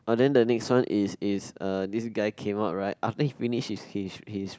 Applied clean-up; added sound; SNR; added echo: none; none; none; none.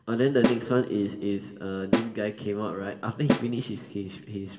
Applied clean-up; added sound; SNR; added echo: none; Snare drum; 3 dB; reverberation time 1.4 s.